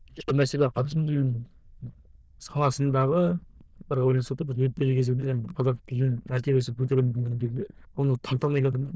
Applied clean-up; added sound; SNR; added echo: neural diffusion model UNIVERSE++.